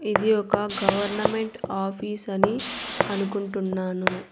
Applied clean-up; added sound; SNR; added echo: none; Tools; 12 dB; none.